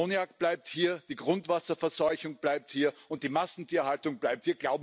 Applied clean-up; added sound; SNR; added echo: none; none; none; none.